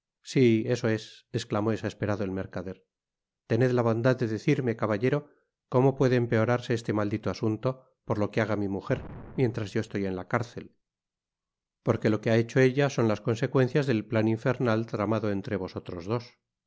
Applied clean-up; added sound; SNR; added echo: none; Explosion; 19 dB; none.